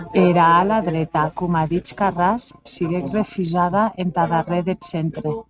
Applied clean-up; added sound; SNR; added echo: neural mask model RNNoise.